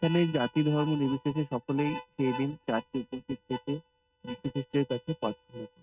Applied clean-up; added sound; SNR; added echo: neural mask model RNNoise.